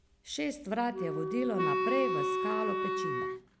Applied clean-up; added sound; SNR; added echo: none; Wind instrument, woodwind instrument; -3 dB; none.